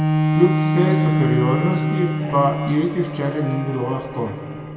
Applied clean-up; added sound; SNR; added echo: none; Bowed string instrument; -1 dB; reverberation time 2.1 s.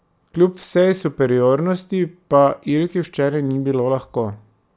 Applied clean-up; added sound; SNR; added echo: none; none; none; none.